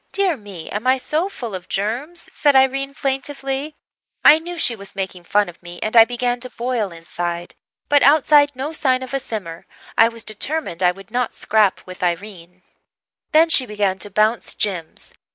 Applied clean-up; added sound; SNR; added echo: neural mask model Resemble Enhance denoiser.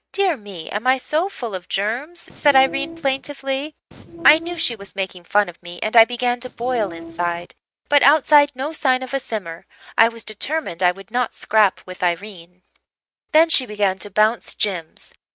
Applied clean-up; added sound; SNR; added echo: neural mask model RNNoise.